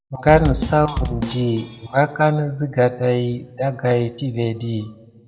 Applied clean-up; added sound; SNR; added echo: none; Bass drum / Snare drum; 7 dB; reverberation time 0.8 s.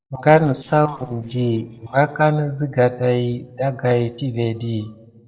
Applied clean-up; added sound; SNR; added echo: neural separator model SepFormer DNS4.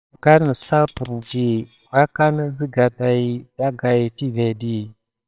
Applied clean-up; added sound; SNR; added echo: neural separator model SepFormer WHAMR!.